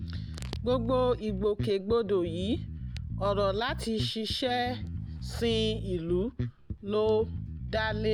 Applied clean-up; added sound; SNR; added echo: none; Bass guitar; 6 dB; none.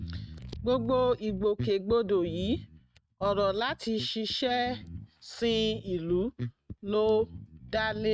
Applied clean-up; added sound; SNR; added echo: neural mask model RNNoise.